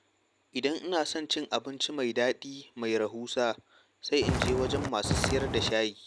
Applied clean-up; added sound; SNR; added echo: none; Walk, footsteps; -1 dB; none.